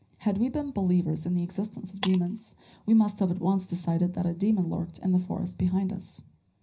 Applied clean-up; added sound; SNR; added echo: none; Shatter; 19 dB; reverberation time 0.4 s.